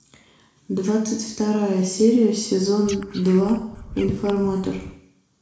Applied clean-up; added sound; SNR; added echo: none; Frog; 18 dB; reverberation time 0.6 s.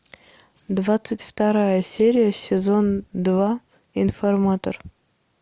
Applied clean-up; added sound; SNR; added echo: none; none; none; none.